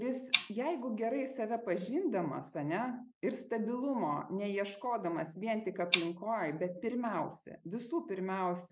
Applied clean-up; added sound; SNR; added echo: none; Tick; 2 dB; none.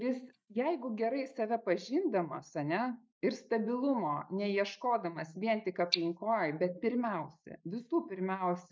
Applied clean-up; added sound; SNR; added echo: neural mask model DeepFilterNet 3.